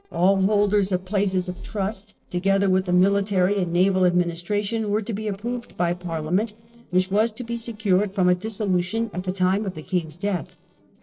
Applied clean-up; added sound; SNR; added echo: neural separator model SepFormer DNS4.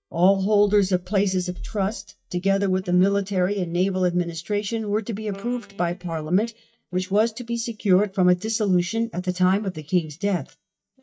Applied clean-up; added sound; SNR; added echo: neural mask model DeepFilterNet 3.